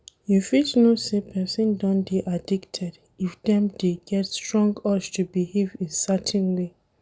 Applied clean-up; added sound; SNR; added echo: none; none; none; none.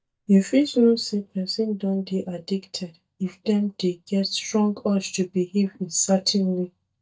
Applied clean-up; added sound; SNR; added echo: neural mask model DeepFilterNet 3.